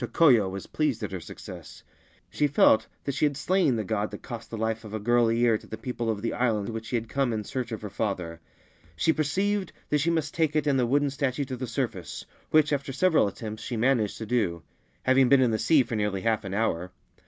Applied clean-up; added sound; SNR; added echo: none; none; none; none.